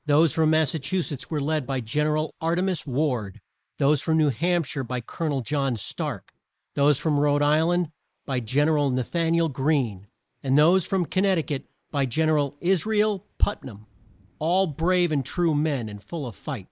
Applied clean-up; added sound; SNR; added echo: neural mask model Resemble Enhance denoiser.